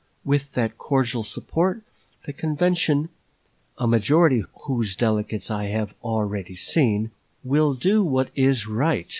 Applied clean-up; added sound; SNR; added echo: none; none; none; none.